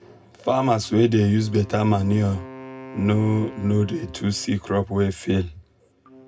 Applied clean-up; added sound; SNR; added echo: none; Wind instrument, woodwind instrument; 20 dB; reverberation time 0.2 s.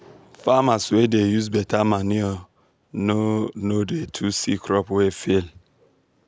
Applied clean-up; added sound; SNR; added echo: none; none; none; none.